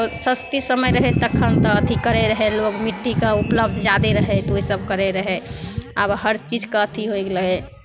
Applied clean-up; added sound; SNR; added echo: none; Alarm; 18 dB; none.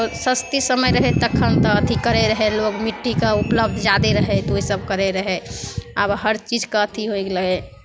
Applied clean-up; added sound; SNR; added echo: none; none; none; none.